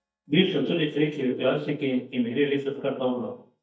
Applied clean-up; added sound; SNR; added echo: neural mask model DeepFilterNet 3.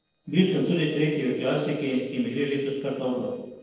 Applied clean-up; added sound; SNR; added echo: neural separator model SepFormer DNS4.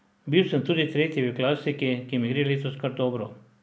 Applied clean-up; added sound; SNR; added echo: none; none; none; none.